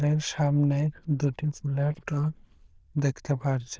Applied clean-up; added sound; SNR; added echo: neural diffusion model UNIVERSE++.